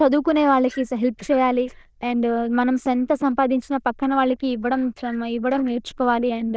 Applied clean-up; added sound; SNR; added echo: neural diffusion model UNIVERSE++.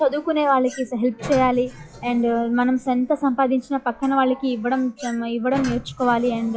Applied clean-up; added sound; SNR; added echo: classical method log-MMSE.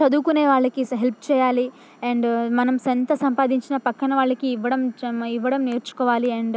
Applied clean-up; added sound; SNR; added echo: none; none; none; none.